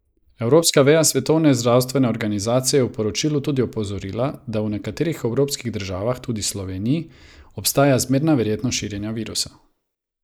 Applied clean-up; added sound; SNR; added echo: neural mask model Resemble Enhance denoiser.